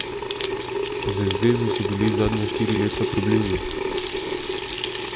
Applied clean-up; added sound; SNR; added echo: none; Sink (filling or washing) / Water tap, faucet; -1 dB; none.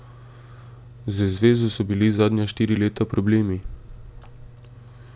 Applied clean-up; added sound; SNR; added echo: none; none; none; none.